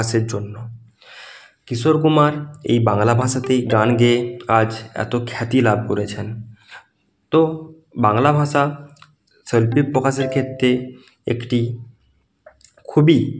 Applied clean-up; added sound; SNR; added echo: none; Ringtone; 18 dB; none.